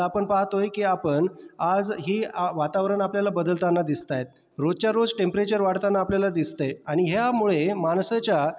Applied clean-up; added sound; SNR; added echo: none; none; none; none.